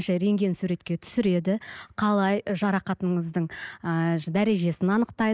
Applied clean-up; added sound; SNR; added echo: none; none; none; none.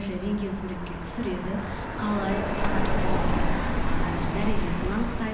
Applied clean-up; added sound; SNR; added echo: none; Car passing by; -5 dB; reverberation time 1.0 s.